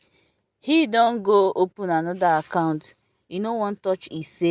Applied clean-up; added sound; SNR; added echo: none; none; none; none.